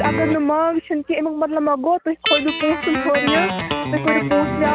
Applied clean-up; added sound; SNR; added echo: none; Guitar; 4 dB; none.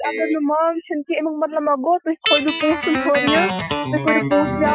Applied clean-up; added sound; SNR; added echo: classical method Wiener filter.